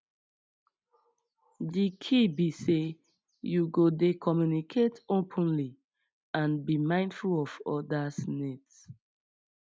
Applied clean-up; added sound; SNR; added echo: none; none; none; none.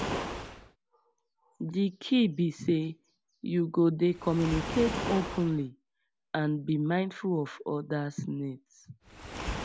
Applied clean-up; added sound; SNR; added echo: none; Waves, surf; 10 dB; none.